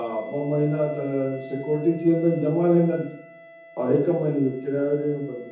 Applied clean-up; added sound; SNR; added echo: none; Wind instrument, woodwind instrument; 19 dB; reverberation time 0.7 s.